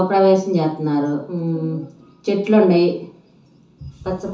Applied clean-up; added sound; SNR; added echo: none; none; none; reverberation time 0.9 s.